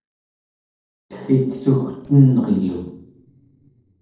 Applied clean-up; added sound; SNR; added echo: neural separator model SepFormer DNS4.